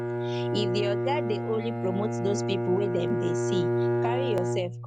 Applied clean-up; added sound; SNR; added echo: none; Bowed string instrument; -3 dB; none.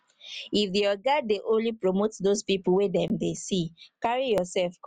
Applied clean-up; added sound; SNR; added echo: none; none; none; none.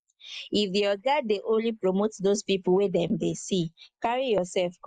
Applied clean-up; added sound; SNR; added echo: neural mask model Resemble Enhance denoiser.